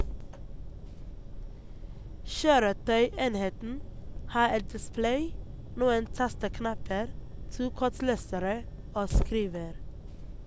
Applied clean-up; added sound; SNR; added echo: none; Fire; 5 dB; none.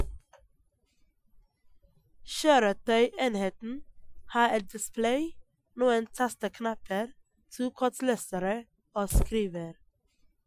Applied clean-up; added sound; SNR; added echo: classical method Wiener filter.